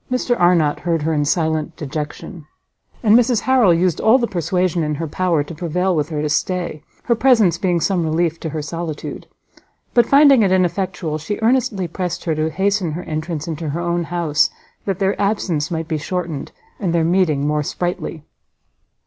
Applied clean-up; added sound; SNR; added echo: none; none; none; none.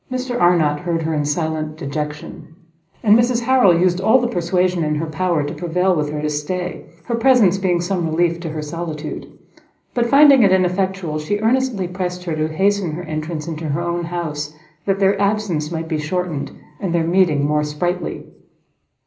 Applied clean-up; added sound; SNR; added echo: none; none; none; reverberation time 0.5 s.